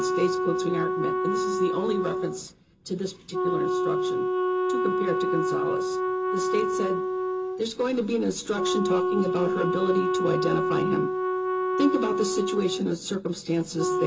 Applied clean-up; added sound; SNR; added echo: none; Wind instrument, woodwind instrument; -2 dB; reverberation time 0.2 s.